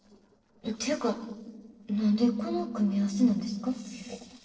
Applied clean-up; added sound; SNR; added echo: neural separator model SepFormer DNS4.